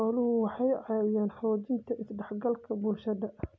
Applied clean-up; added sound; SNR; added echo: none; none; none; none.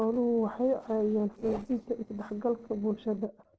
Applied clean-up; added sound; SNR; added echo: neural separator model SepFormer DNS4.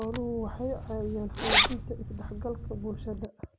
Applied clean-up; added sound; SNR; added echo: none; Zipper (clothing); -5 dB; none.